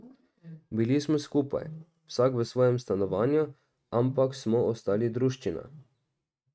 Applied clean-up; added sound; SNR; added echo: neural mask model RNNoise.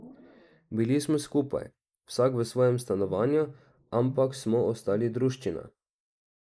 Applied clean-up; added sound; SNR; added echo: neural mask model Resemble Enhance denoiser.